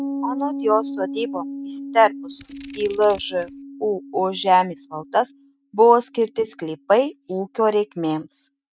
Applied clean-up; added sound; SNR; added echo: neural mask model RNNoise.